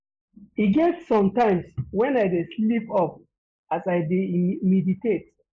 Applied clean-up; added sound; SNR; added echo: neural mask model Resemble Enhance denoiser.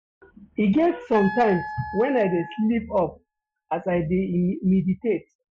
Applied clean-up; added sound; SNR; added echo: classical method Wiener filter.